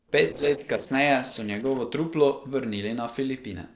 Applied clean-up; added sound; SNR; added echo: neural separator model SepFormer DNS4.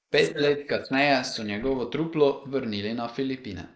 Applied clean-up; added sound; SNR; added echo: neural mask model Resemble Enhance denoiser.